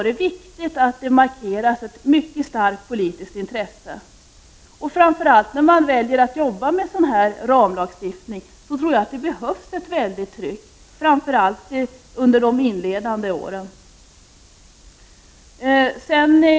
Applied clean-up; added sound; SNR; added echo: none; none; none; none.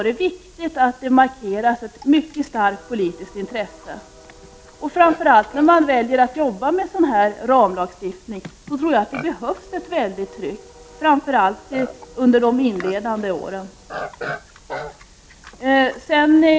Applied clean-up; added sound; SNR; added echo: none; Livestock, farm animals, working animals; 19 dB; none.